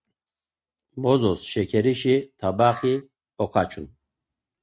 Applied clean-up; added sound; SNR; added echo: neural mask model RNNoise.